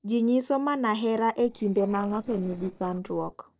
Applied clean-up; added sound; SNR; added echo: neural separator model SepFormer DNS4.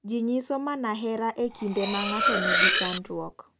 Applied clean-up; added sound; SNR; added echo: none; Cutlery, silverware; -3 dB; none.